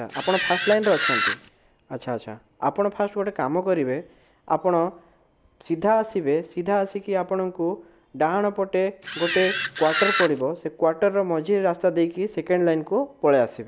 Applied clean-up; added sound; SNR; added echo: none; Camera; 2 dB; none.